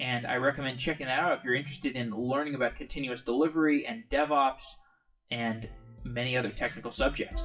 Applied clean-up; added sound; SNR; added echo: classical method WPE with log-MMSE.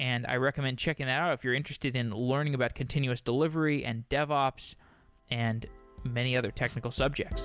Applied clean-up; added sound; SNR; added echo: none; none; none; none.